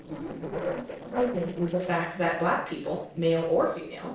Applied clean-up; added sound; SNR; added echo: neural separator model SepFormer DNS4.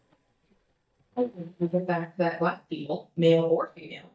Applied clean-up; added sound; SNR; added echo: neural mask model DeepFilterNet 3.